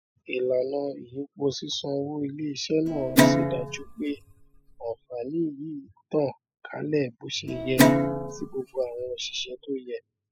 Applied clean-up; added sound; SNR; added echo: classical method spectral subtraction.